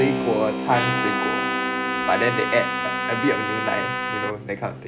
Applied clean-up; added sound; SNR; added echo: none; Trumpet + Keyboard (musical); -1 dB; none.